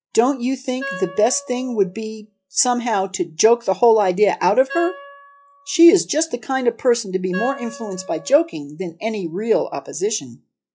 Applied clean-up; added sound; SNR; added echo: classical method log-MMSE.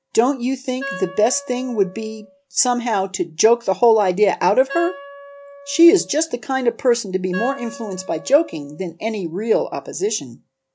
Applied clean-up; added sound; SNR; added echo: none; Wind instrument, woodwind instrument; 16 dB; none.